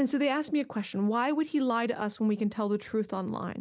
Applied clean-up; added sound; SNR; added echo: none; none; none; none.